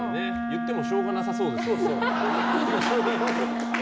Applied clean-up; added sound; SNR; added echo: none; Wind instrument, woodwind instrument; 2 dB; none.